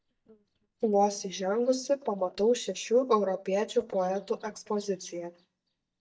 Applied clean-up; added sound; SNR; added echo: neural mask model DeepFilterNet 3.